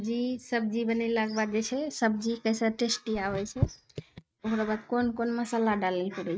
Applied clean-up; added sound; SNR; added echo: neural mask model RNNoise.